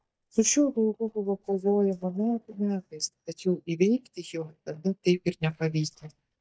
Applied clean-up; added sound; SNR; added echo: neural mask model DeepFilterNet 3.